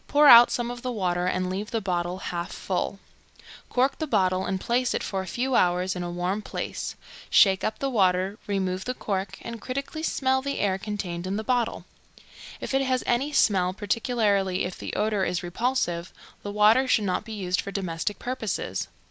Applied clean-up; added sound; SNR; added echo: none; none; none; none.